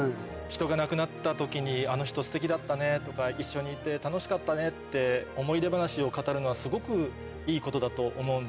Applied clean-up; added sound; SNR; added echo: none; none; none; none.